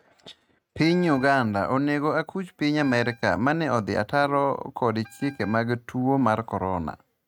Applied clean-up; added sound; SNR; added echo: neural mask model RNNoise.